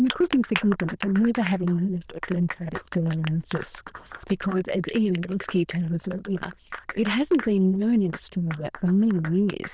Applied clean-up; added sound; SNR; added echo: neural diffusion model UNIVERSE++.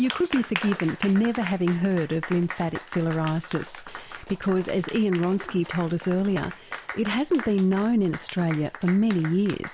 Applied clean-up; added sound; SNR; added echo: none; Applause; 13 dB; none.